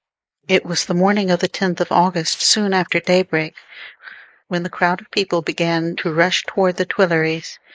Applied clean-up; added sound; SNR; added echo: neural mask model Resemble Enhance denoiser.